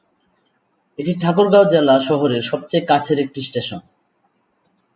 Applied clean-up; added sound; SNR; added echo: none; none; none; none.